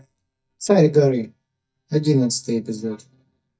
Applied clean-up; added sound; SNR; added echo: neural mask model DeepFilterNet 3.